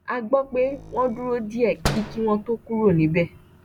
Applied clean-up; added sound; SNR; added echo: none; Slam; 11 dB; none.